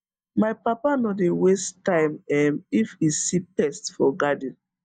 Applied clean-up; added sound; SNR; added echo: neural mask model DeepFilterNet 3.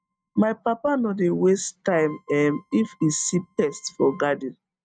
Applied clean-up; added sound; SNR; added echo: neural mask model RNNoise.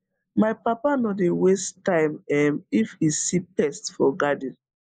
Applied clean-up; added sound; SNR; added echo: neural mask model Resemble Enhance denoiser.